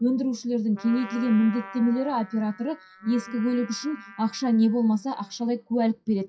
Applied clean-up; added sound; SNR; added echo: classical method WPE with log-MMSE.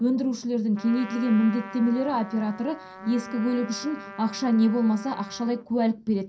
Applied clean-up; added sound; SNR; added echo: none; Trumpet; 17 dB; reverberation time 0.3 s.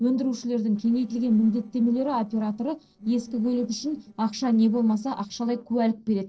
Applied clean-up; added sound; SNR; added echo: neural separator model SepFormer DNS4.